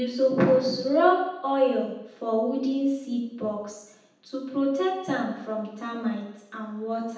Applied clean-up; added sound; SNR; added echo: none; none; none; reverberation time 0.8 s.